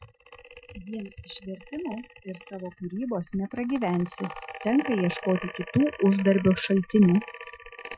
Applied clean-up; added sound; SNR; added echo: classical method Wiener filter.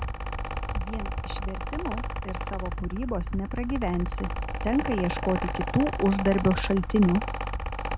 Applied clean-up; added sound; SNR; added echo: none; Mechanical fan; 2 dB; none.